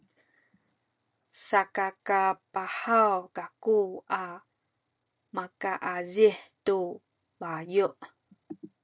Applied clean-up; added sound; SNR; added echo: none; none; none; none.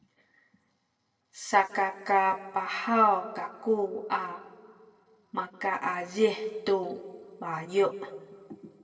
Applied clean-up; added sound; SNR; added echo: none; none; none; reverberation time 1.4 s.